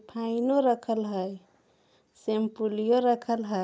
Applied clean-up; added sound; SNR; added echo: none; none; none; none.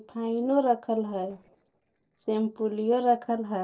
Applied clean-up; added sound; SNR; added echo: neural separator model SepFormer DNS4.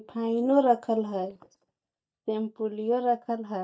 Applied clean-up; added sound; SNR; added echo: neural mask model DeepFilterNet 3.